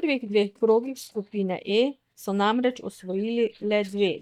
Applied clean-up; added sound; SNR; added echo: neural mask model DeepFilterNet 3.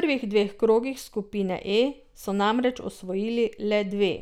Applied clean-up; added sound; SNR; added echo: none; none; none; none.